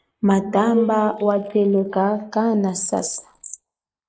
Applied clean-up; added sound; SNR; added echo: neural mask model Resemble Enhance denoiser.